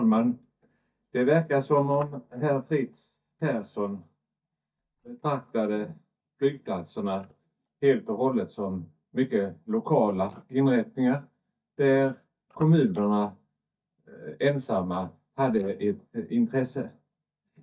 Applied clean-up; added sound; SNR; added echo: neural mask model DeepFilterNet 3.